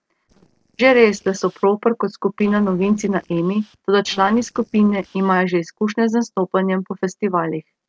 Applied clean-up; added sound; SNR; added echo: neural separator model SepFormer DNS4.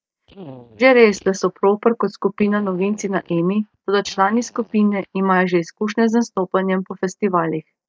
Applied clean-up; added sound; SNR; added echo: neural mask model DeepFilterNet 3.